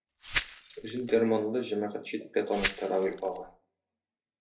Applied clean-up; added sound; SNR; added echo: none; Glass; 4 dB; reverberation time 0.3 s.